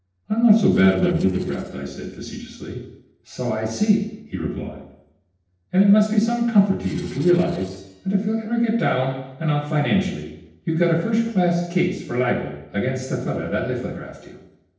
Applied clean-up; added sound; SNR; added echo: neural separator model SepFormer DNS4.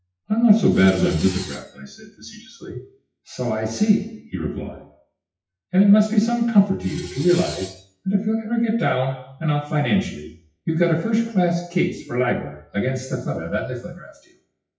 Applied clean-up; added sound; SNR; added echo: classical method WPE with log-MMSE.